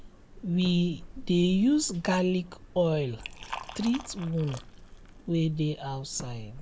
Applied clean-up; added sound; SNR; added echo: none; Liquid; 15 dB; none.